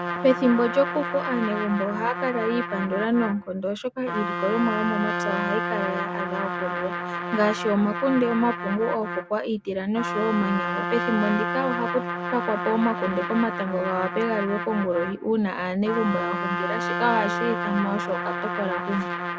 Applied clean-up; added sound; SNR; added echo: none; Trumpet; 4 dB; none.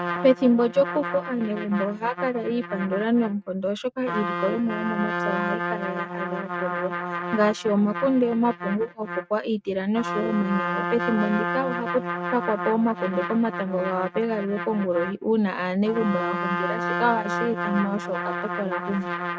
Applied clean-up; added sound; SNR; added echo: neural mask model RNNoise.